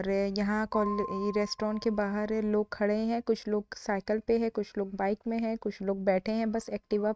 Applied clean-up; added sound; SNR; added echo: neural mask model RNNoise.